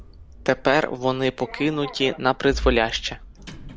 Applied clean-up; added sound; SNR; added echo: none; Sliding door; 11 dB; none.